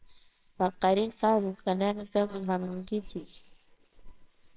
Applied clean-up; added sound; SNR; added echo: neural separator model SepFormer WHAMR!.